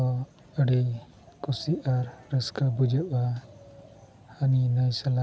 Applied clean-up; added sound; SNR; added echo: none; none; none; none.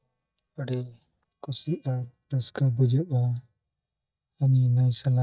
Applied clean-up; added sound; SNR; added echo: neural mask model DeepFilterNet 3.